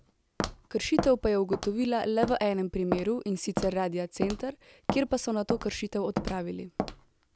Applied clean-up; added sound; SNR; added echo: none; Walk, footsteps; 7 dB; none.